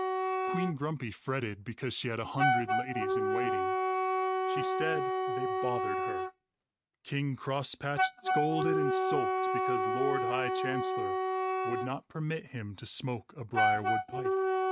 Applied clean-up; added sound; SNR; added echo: neural mask model RNNoise.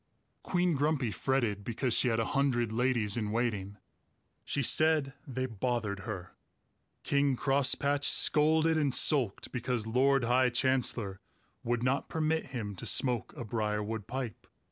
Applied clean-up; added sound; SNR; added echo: none; none; none; none.